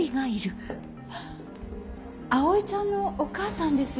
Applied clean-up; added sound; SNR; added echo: none; none; none; none.